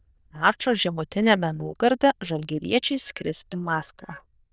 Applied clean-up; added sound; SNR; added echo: neural diffusion model UNIVERSE++.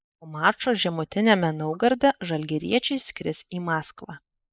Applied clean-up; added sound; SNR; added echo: neural mask model Resemble Enhance denoiser.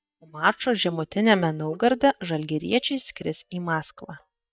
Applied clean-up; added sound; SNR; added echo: neural mask model DeepFilterNet 3.